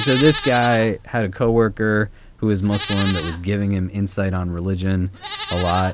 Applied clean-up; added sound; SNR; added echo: none; Livestock, farm animals, working animals; 10 dB; none.